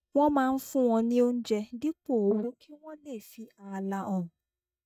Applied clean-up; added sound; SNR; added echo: neural mask model DeepFilterNet 3.